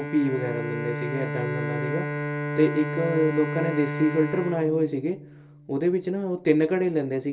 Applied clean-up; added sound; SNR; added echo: none; Bowed string instrument; 6 dB; reverberation time 0.1 s.